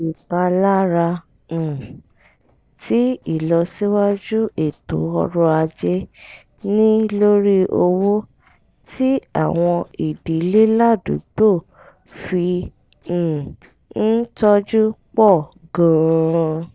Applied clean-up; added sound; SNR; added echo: neural separator model SepFormer DNS4.